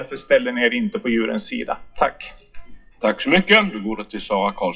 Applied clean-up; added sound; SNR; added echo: classical method WPE with log-MMSE.